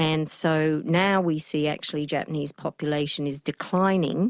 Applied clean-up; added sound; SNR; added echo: none; none; none; none.